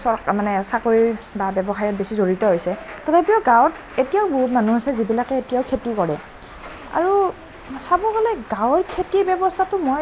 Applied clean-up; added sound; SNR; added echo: none; none; none; none.